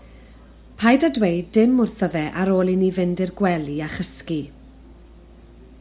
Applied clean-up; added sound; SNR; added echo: none; none; none; none.